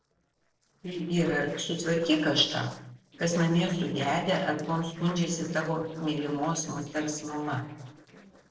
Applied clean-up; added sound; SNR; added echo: neural separator model SepFormer DNS4.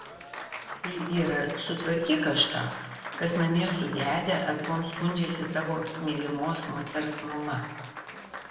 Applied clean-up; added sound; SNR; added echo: none; Applause; 10 dB; reverberation time 1.1 s.